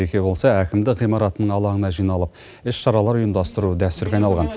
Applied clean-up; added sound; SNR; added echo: none; none; none; none.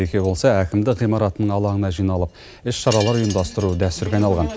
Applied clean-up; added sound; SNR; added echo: none; Wind chime; 19 dB; none.